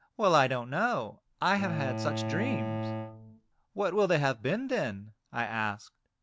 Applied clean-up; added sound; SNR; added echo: none; Bowed string instrument; 6 dB; none.